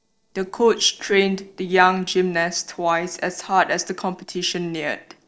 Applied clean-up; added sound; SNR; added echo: neural separator model SepFormer DNS4.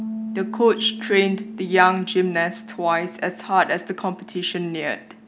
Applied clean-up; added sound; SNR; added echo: none; Bass guitar; 13 dB; none.